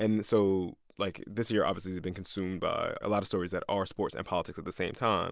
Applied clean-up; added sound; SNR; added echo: none; none; none; none.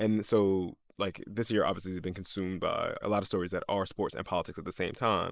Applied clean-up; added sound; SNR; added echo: neural mask model Resemble Enhance denoiser.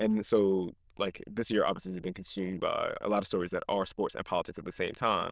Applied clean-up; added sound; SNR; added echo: neural diffusion model UNIVERSE++.